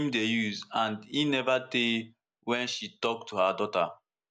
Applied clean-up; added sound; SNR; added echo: none; none; none; none.